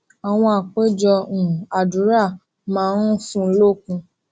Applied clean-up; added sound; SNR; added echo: none; none; none; none.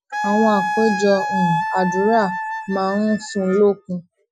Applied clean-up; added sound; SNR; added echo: classical method Wiener filter.